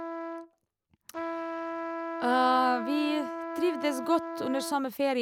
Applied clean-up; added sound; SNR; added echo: none; Trumpet; 6 dB; none.